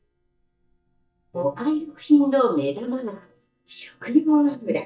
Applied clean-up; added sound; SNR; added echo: neural mask model DeepFilterNet 3.